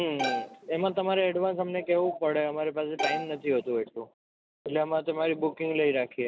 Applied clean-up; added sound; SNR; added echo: none; Bowed string instrument; 5 dB; none.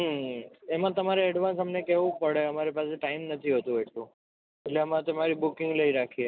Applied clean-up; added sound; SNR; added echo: none; none; none; none.